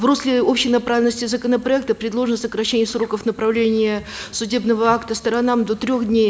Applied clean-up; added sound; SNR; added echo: none; none; none; none.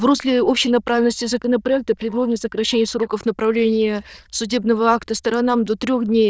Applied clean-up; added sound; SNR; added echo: neural diffusion model UNIVERSE++.